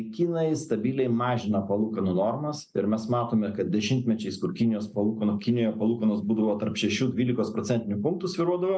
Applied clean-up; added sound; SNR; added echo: none; none; none; none.